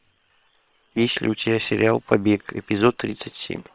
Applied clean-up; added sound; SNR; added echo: neural separator model SepFormer WHAM!.